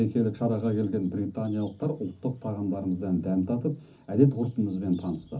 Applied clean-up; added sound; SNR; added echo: none; Bird vocalization, bird call, bird song; 13 dB; reverberation time 0.3 s.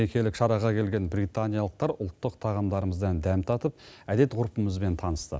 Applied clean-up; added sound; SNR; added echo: none; none; none; none.